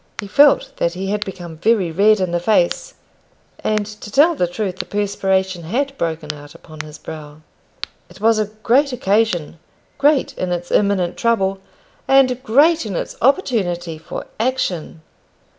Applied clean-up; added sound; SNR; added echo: none; Crack; 19 dB; none.